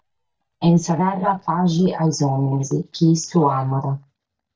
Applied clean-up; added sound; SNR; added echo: neural mask model DeepFilterNet 3.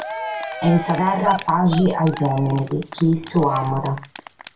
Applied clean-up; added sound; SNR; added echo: none; Cheering; 11 dB; reverberation time 0.2 s.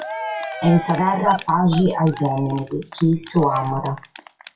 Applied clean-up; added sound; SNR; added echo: classical method WPE with log-MMSE.